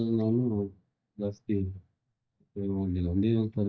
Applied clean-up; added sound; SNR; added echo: neural mask model DeepFilterNet 3.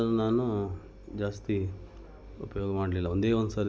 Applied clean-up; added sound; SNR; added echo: none; none; none; none.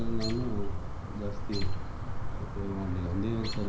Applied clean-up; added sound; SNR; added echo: none; Chirp, tweet; -4 dB; reverberation time 0.5 s.